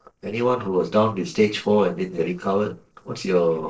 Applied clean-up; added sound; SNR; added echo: neural separator model SepFormer DNS4.